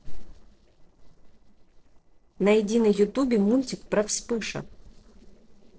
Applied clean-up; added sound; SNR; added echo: neural separator model SepFormer DNS4.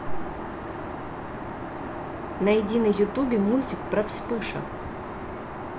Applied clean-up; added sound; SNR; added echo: none; Aircraft; 7 dB; none.